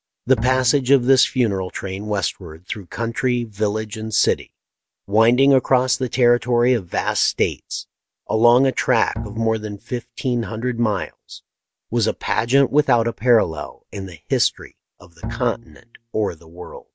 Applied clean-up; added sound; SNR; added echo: none; Bowed string instrument; 13 dB; none.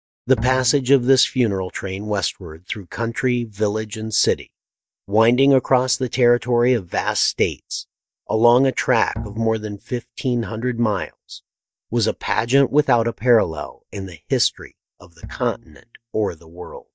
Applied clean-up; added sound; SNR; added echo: neural mask model DeepFilterNet 3.